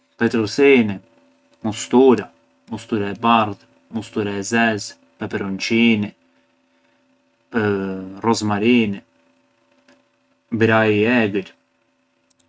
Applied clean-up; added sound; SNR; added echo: none; none; none; none.